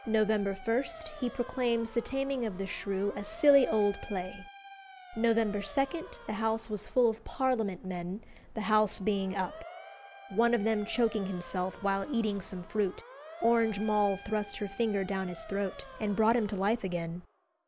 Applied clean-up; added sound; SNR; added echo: none; Motor vehicle (road) / Siren; 18 dB; none.